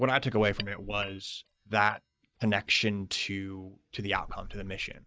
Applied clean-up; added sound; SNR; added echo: neural mask model DeepFilterNet 3.